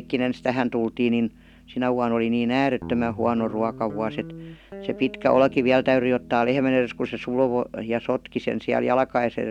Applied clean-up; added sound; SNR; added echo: none; Guitar; 18 dB; none.